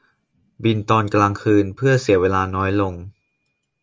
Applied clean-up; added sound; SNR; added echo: none; none; none; none.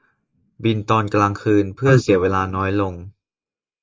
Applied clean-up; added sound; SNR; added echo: neural mask model Resemble Enhance denoiser.